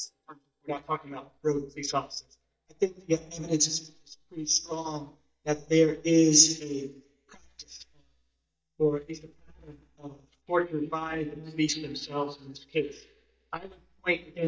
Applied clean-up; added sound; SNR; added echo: neural mask model DeepFilterNet 3.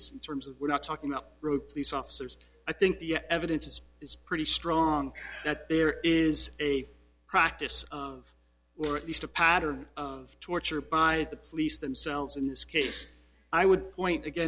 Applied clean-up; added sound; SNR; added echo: none; none; none; none.